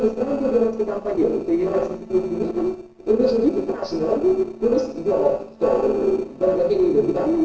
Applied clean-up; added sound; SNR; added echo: neural separator model SepFormer DNS4.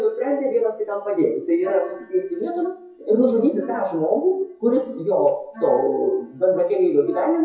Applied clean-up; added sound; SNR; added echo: classical method WPE with log-MMSE.